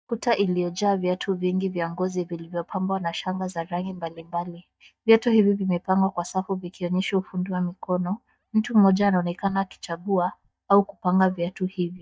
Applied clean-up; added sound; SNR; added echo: neural mask model DeepFilterNet 3.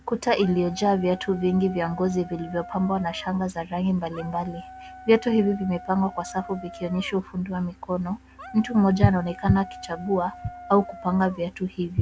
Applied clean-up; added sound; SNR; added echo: none; Dog; 17 dB; none.